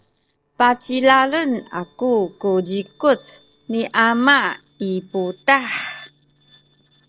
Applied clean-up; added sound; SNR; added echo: neural separator model SepFormer DNS4.